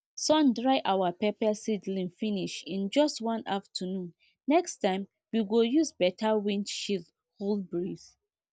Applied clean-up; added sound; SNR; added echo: none; none; none; none.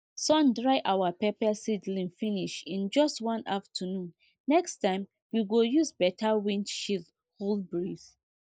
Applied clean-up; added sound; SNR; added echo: neural mask model Resemble Enhance denoiser.